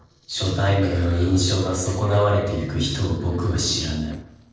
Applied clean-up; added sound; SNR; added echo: neural separator model SepFormer DNS4.